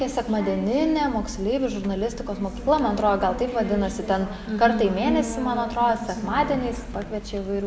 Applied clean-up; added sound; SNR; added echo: none; none; none; none.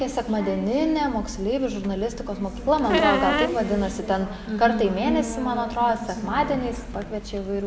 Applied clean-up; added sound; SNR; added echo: none; Squeak; 1 dB; none.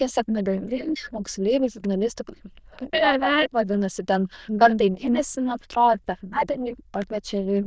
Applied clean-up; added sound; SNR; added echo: neural diffusion model UNIVERSE++.